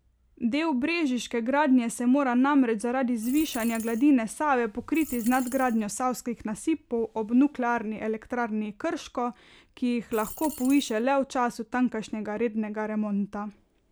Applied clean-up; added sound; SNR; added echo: none; Coin (dropping); 16 dB; none.